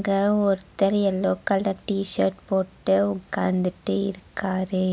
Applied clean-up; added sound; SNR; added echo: none; none; none; none.